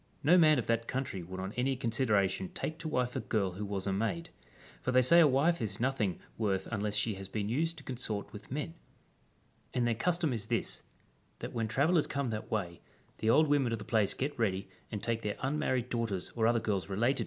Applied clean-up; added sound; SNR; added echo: none; none; none; none.